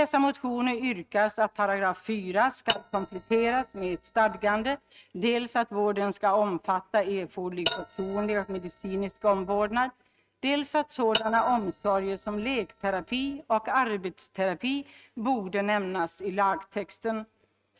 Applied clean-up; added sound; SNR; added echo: neural mask model RNNoise.